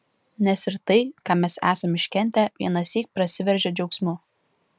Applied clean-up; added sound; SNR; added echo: none; none; none; none.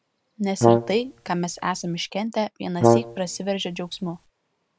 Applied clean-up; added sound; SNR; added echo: none; Brass instrument; -4 dB; none.